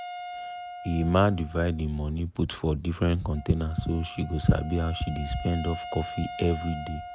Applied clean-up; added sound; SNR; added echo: none; Wind instrument, woodwind instrument; 13 dB; none.